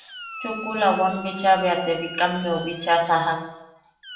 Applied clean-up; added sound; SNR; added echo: none; Squeak; 14 dB; reverberation time 0.8 s.